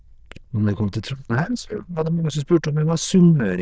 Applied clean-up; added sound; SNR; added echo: neural diffusion model UNIVERSE++.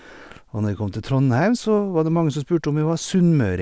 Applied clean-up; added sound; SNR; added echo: none; none; none; none.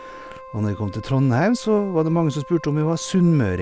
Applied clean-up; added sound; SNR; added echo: none; Wind instrument, woodwind instrument; 19 dB; none.